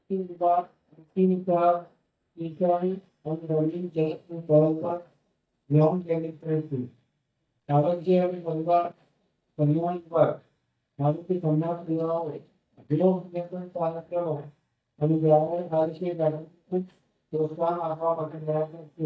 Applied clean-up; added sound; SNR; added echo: neural mask model DeepFilterNet 3.